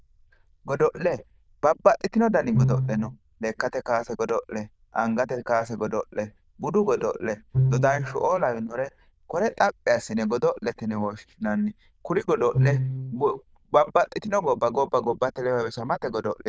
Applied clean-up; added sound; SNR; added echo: neural diffusion model UNIVERSE++.